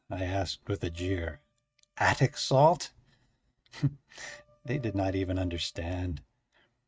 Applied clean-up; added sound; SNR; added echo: neural mask model RNNoise.